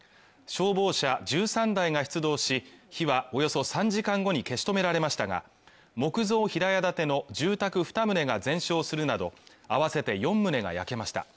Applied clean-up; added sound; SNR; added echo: none; none; none; none.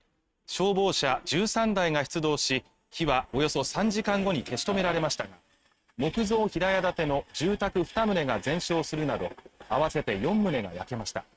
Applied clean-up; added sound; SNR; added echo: neural mask model RNNoise.